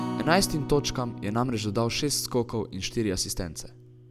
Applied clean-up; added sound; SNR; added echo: none; Acoustic guitar; 10 dB; none.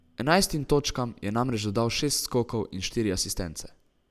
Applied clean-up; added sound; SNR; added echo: none; none; none; none.